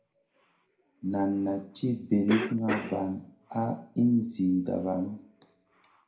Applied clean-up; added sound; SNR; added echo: none; Cough; 12 dB; reverberation time 0.4 s.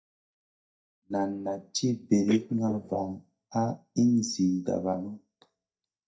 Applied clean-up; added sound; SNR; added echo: neural mask model DeepFilterNet 3.